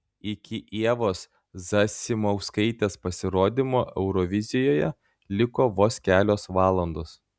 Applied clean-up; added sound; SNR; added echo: none; none; none; none.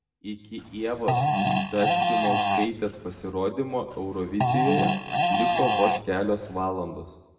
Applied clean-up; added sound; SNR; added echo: none; Fart; -4 dB; reverberation time 0.8 s.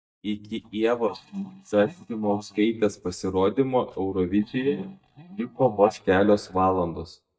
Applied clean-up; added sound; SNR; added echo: neural mask model DeepFilterNet 3.